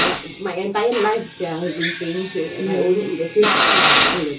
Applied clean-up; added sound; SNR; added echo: none; Drill; 0 dB; reverberation time 0.2 s.